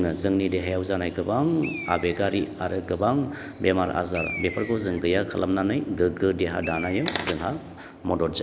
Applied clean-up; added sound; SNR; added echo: none; Bird; 17 dB; none.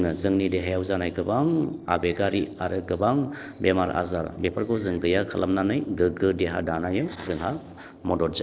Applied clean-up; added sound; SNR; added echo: neural separator model SepFormer DNS4.